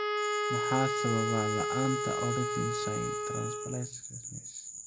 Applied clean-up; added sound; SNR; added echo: none; Wind instrument, woodwind instrument; -1 dB; none.